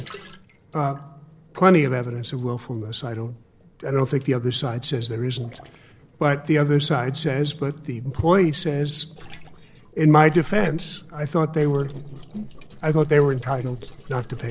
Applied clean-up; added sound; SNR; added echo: neural separator model SepFormer DNS4.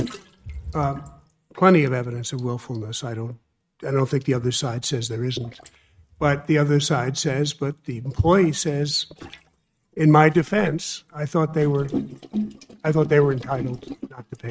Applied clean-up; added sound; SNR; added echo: neural mask model RNNoise.